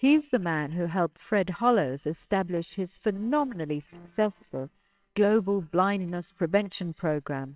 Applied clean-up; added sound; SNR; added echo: neural separator model SepFormer WHAMR!.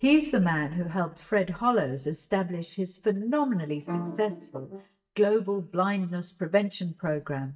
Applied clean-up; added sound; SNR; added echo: neural mask model DeepFilterNet 3.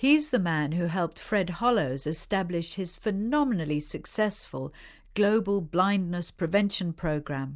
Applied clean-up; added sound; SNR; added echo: none; none; none; none.